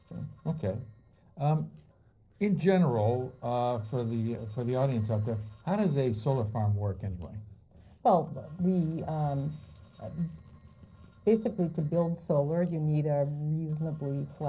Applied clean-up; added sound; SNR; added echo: neural separator model SepFormer DNS4.